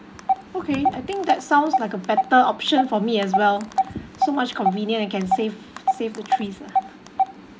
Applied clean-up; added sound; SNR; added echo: none; Telephone; 2 dB; none.